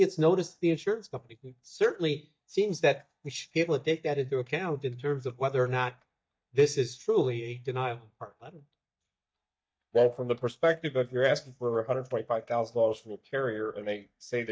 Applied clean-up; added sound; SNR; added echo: neural mask model DeepFilterNet 3.